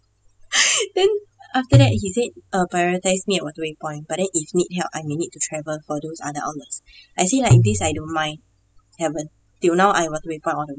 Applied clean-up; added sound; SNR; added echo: classical method spectral subtraction.